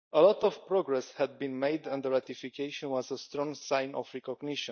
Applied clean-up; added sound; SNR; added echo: neural mask model DeepFilterNet 3.